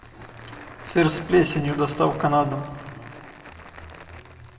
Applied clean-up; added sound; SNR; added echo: none; Crumpling, crinkling; 17 dB; reverberation time 1.0 s.